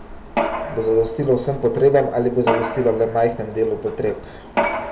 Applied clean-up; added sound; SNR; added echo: none; Mechanisms; 6 dB; reverberation time 0.3 s.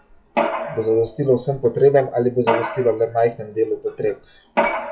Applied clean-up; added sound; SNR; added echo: classical method WPE with log-MMSE.